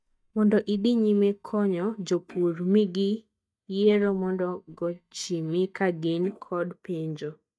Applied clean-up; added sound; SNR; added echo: neural mask model DeepFilterNet 3.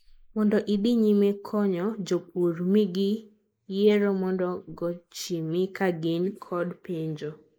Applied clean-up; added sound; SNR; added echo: neural mask model Resemble Enhance denoiser.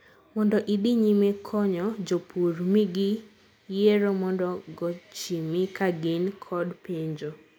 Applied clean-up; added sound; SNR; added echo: none; none; none; none.